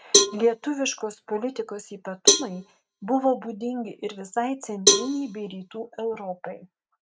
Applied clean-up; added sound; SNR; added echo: neural mask model RNNoise.